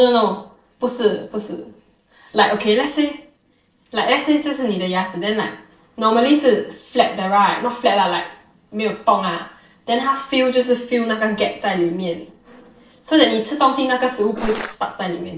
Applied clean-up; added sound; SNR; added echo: neural separator model SepFormer DNS4.